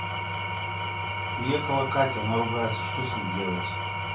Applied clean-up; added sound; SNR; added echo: none; Engine / Tools; 3 dB; reverberation time 0.2 s.